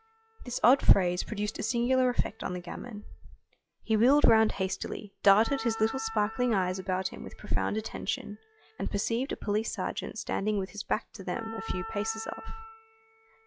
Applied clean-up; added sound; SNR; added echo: classical method log-MMSE.